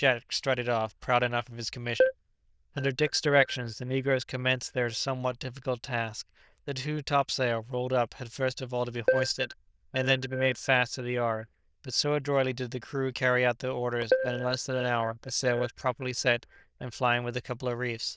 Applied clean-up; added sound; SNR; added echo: neural diffusion model UNIVERSE++.